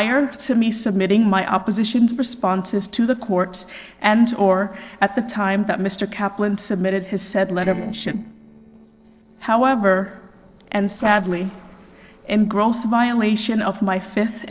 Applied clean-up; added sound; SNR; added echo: neural separator model SepFormer DNS4.